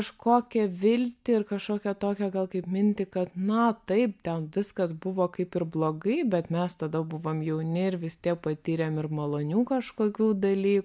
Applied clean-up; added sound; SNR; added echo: none; none; none; none.